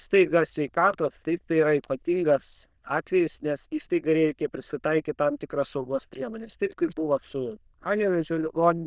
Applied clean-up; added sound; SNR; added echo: neural diffusion model UNIVERSE++.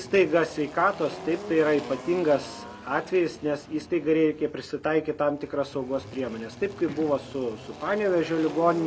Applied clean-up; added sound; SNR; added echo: none; Engine; 16 dB; none.